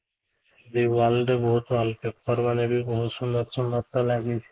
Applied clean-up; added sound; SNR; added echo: neural mask model Resemble Enhance denoiser.